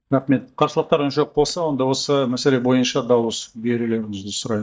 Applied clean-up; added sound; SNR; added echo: neural mask model DeepFilterNet 3.